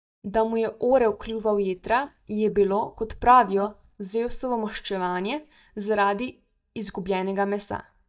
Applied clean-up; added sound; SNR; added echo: neural mask model DeepFilterNet 3.